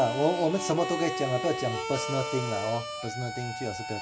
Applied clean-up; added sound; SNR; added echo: none; Harmonica; 5 dB; none.